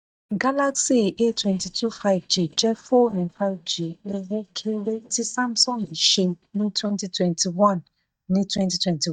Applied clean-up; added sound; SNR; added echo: neural mask model DeepFilterNet 3.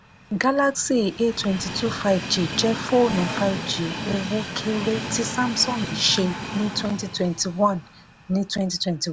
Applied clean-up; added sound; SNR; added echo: none; Train; 9 dB; none.